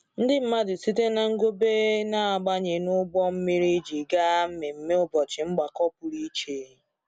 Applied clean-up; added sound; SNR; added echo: none; none; none; none.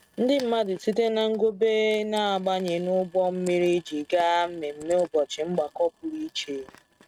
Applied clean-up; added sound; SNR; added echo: neural mask model RNNoise.